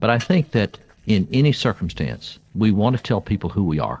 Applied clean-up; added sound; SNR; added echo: neural separator model SepFormer DNS4.